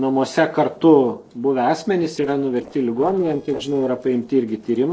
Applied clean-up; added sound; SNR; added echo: neural separator model SepFormer DNS4.